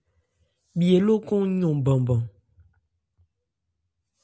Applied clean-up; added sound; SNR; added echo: none; none; none; none.